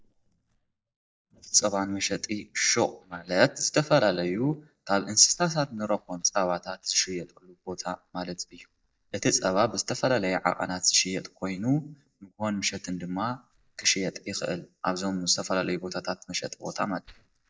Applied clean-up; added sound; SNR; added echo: neural mask model DeepFilterNet 3.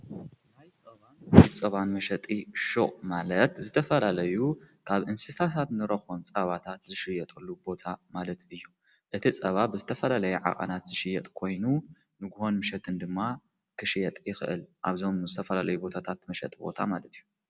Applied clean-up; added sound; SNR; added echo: none; none; none; none.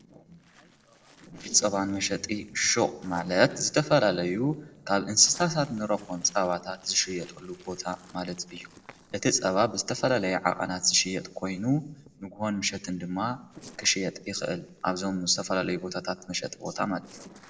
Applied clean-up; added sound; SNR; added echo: neural separator model SepFormer DNS4.